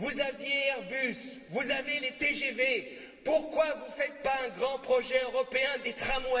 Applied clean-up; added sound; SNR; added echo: none; none; none; reverberation time 2.0 s.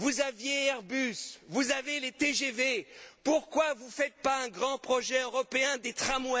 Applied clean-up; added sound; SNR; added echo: none; none; none; none.